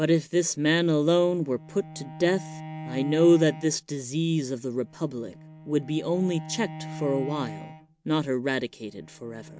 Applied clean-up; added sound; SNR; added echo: none; Bowed string instrument; 15 dB; none.